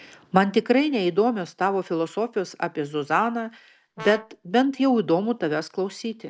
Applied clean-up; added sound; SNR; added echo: none; Brass instrument; 17 dB; none.